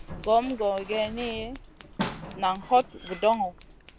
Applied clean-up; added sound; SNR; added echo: none; Scissors; 11 dB; none.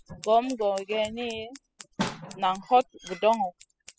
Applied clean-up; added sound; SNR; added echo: classical method spectral subtraction.